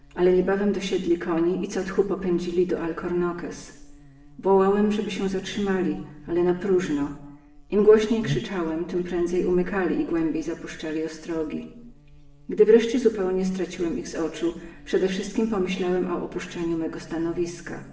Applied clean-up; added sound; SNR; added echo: none; Buzz; 18 dB; reverberation time 0.8 s.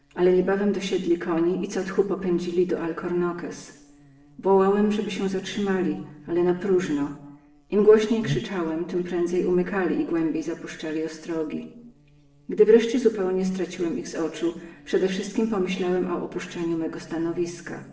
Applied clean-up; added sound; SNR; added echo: neural separator model SepFormer DNS4.